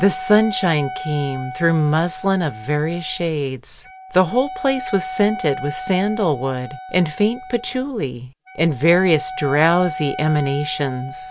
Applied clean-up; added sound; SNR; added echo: none; Wind instrument, woodwind instrument; 12 dB; none.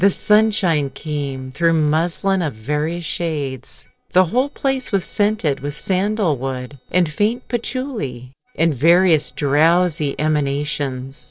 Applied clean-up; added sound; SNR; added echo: neural separator model SepFormer DNS4.